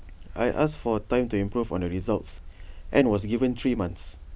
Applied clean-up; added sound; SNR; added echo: none; none; none; none.